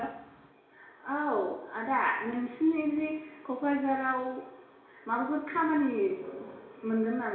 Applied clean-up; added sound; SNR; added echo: none; none; none; reverberation time 0.7 s.